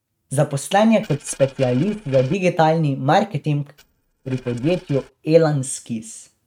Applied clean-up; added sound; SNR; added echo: neural mask model RNNoise.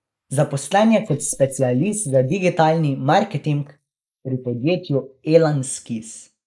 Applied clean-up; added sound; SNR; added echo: neural mask model Resemble Enhance denoiser.